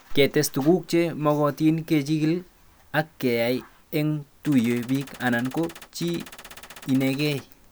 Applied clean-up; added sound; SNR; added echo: none; Gunshot, gunfire; 19 dB; none.